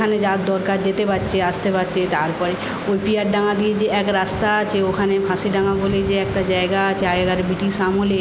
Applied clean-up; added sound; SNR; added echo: none; none; none; none.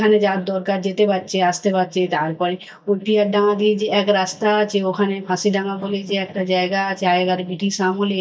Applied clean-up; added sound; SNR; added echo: neural mask model DeepFilterNet 3.